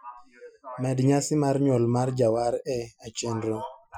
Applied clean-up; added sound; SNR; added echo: classical method Wiener filter.